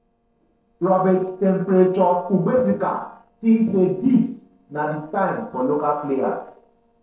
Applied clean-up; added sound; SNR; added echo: neural separator model SepFormer DNS4.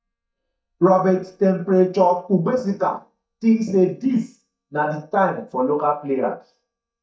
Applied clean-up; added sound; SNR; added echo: neural mask model DeepFilterNet 3.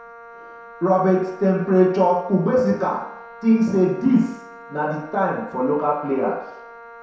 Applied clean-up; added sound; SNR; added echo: none; Wind instrument, woodwind instrument; 20 dB; reverberation time 0.7 s.